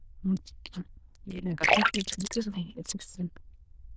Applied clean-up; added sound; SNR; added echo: neural diffusion model UNIVERSE++.